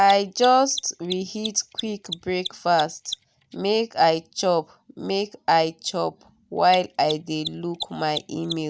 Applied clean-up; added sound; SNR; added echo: none; Mechanisms; 15 dB; none.